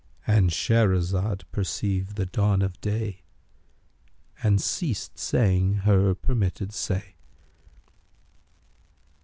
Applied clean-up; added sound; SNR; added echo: none; none; none; none.